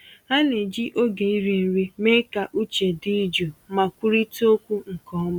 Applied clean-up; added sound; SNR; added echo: none; none; none; none.